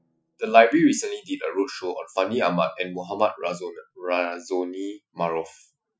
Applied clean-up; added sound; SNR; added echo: classical method Wiener filter.